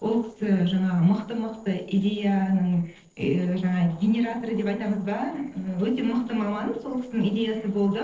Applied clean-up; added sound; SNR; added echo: neural separator model SepFormer DNS4.